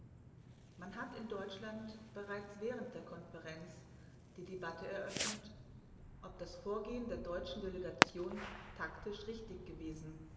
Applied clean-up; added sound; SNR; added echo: none; Fireworks; -1 dB; reverberation time 1.4 s.